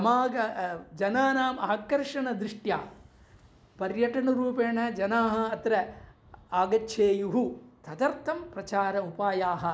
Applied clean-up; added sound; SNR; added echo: none; none; none; none.